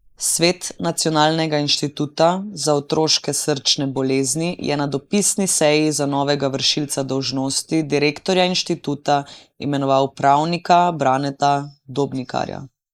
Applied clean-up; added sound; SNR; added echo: neural mask model Resemble Enhance denoiser.